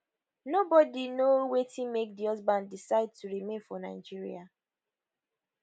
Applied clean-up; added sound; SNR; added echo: none; none; none; none.